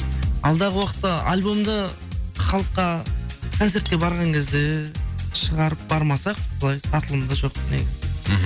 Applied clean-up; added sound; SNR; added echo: none; Cutlery, silverware; 19 dB; none.